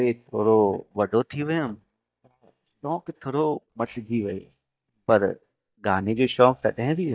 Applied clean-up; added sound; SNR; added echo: neural mask model DeepFilterNet 3.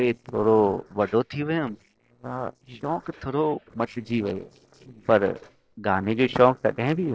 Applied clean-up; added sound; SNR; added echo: neural separator model SepFormer DNS4.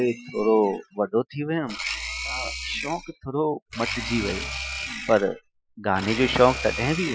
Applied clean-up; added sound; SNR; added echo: classical method Wiener filter.